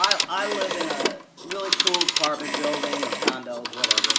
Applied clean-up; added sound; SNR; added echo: none; Telephone; -4 dB; reverberation time 0.5 s.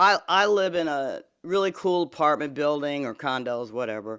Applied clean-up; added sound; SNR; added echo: none; none; none; none.